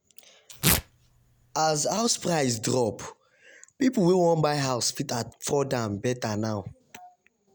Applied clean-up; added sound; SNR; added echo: none; Tearing; 4 dB; none.